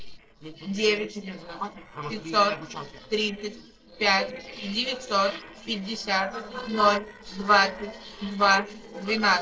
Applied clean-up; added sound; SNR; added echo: neural separator model SepFormer DNS4.